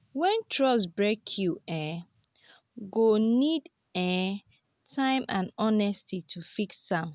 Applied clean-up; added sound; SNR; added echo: none; none; none; none.